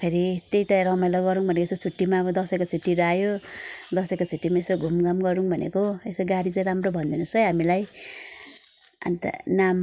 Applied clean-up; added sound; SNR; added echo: none; none; none; none.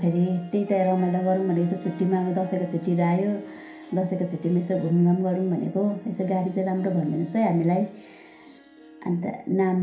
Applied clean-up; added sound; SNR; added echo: none; Harp; 19 dB; reverberation time 0.5 s.